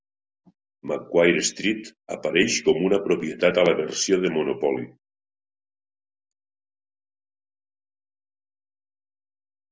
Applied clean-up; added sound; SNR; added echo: none; none; none; none.